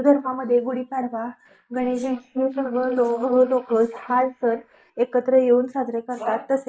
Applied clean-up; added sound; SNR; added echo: neural mask model Resemble Enhance denoiser.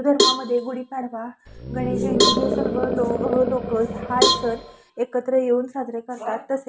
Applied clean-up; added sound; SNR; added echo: none; Cowbell + Animal; -1 dB; none.